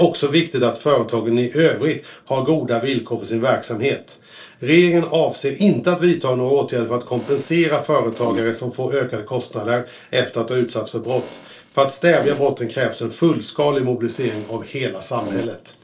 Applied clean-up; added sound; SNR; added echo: neural separator model SepFormer DNS4.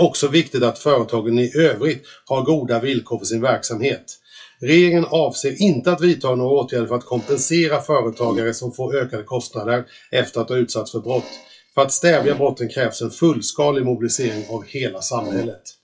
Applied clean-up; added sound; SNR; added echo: classical method WPE with log-MMSE.